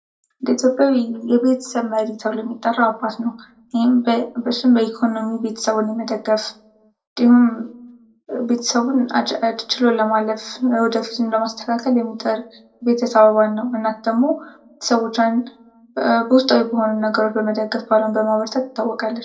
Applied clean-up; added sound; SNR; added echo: none; none; none; reverberation time 0.2 s.